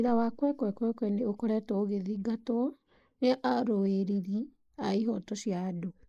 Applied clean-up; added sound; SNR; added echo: neural mask model Resemble Enhance denoiser.